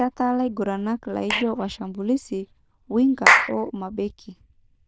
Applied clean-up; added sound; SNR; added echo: neural diffusion model UNIVERSE++.